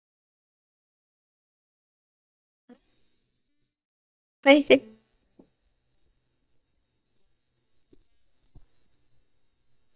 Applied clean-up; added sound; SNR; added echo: neural mask model DeepFilterNet 3.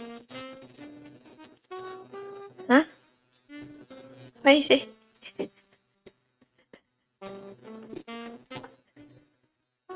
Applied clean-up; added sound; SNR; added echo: neural mask model RNNoise.